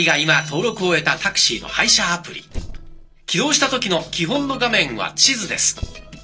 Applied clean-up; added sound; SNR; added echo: neural separator model SepFormer DNS4.